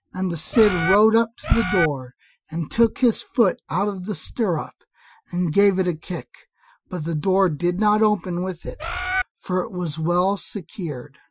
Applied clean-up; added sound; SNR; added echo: classical method Wiener filter.